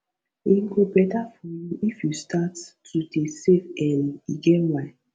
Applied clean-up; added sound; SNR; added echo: none; none; none; none.